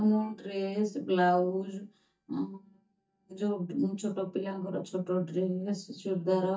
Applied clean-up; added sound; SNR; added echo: neural mask model DeepFilterNet 3.